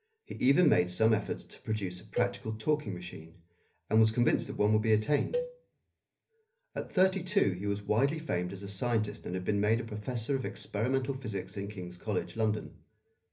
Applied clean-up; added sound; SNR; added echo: none; Cowbell; 10 dB; reverberation time 0.3 s.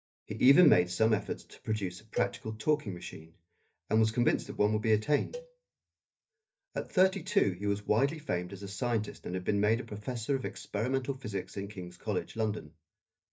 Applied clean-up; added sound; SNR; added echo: neural mask model DeepFilterNet 3.